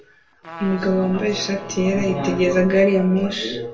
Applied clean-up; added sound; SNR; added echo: none; Trumpet; 19 dB; reverberation time 0.3 s.